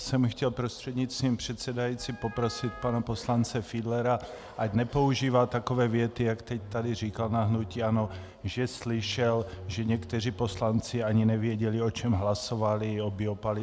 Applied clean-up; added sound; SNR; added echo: none; Bowed string instrument + Wind instrument, woodwind instrument; 15 dB; none.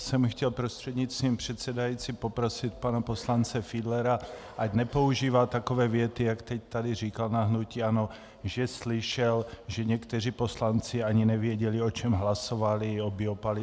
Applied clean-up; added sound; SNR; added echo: none; none; none; none.